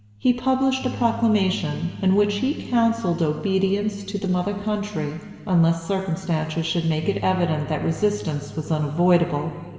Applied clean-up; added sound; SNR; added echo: none; Bass guitar; 17 dB; reverberation time 2.9 s.